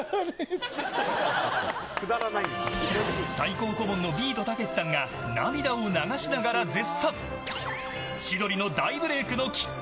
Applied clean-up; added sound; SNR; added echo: none; none; none; none.